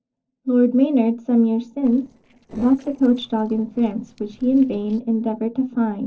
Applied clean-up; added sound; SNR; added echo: neural separator model SepFormer DNS4.